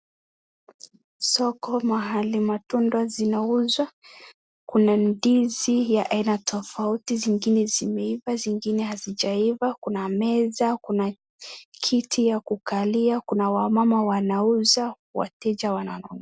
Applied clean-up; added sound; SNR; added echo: none; none; none; none.